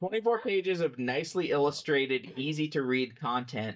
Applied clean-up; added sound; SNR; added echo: neural mask model DeepFilterNet 3.